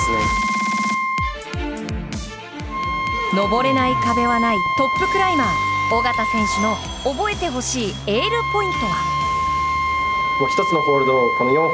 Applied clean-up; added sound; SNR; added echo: none; Wind instrument, woodwind instrument; -1 dB; none.